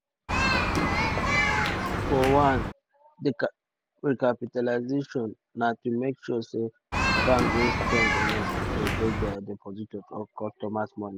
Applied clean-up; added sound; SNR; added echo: none; Human group actions; -4 dB; none.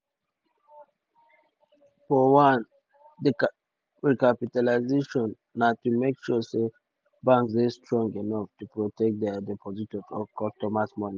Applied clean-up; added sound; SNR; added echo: none; none; none; none.